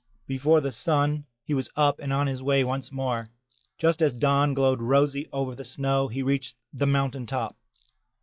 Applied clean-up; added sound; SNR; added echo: classical method log-MMSE.